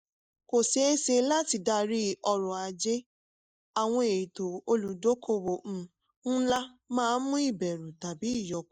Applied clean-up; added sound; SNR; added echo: neural mask model Resemble Enhance denoiser.